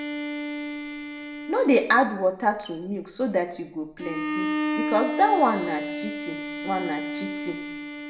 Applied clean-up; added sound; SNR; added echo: none; Bowed string instrument; 5 dB; reverberation time 0.6 s.